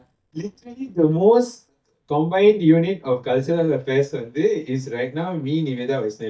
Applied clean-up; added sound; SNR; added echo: neural mask model DeepFilterNet 3.